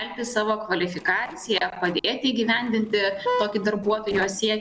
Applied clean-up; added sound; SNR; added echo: neural separator model SepFormer DNS4.